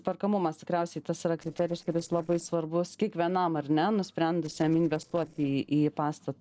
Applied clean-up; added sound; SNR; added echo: neural separator model SepFormer DNS4.